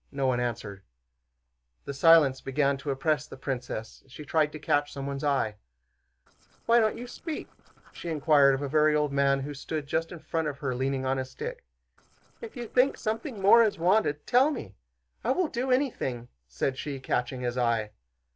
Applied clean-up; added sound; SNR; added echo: neural separator model SepFormer DNS4.